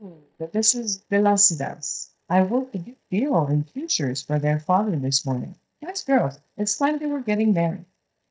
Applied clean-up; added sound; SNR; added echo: neural mask model DeepFilterNet 3.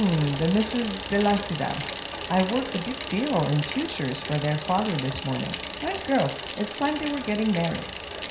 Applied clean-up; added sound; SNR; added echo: none; Bicycle; 2 dB; reverberation time 0.5 s.